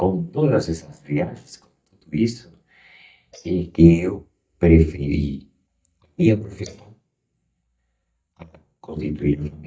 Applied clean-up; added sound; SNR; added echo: neural mask model DeepFilterNet 3.